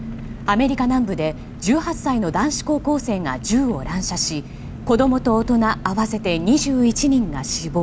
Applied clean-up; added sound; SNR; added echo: none; Engine; 11 dB; none.